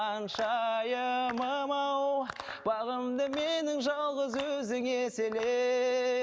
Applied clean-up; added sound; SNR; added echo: none; none; none; none.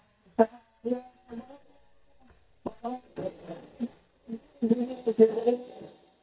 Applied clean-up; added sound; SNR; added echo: neural mask model DeepFilterNet 3.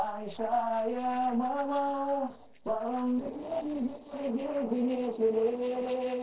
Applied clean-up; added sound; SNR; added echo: neural separator model SepFormer DNS4.